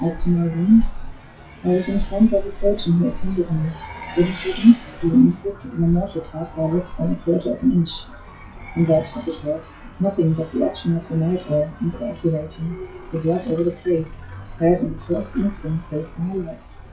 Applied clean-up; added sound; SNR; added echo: classical method WPE with log-MMSE.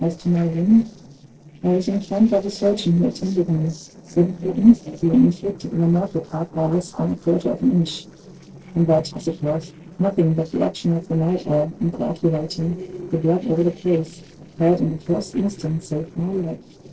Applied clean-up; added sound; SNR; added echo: neural separator model SepFormer DNS4.